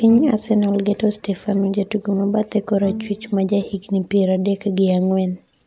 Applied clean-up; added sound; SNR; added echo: none; Bowed string instrument; 18 dB; none.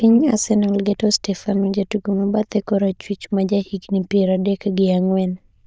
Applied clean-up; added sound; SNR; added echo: neural diffusion model UNIVERSE++.